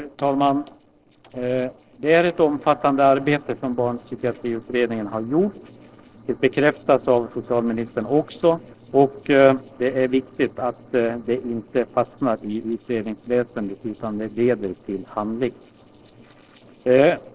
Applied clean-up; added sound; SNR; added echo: neural separator model SepFormer DNS4.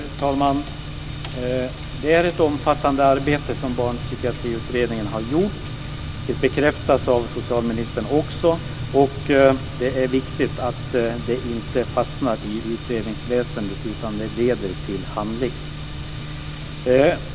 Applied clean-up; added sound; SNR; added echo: none; Fire; 12 dB; none.